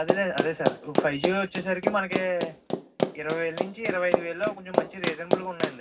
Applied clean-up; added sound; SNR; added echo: none; Run; -1 dB; reverberation time 0.4 s.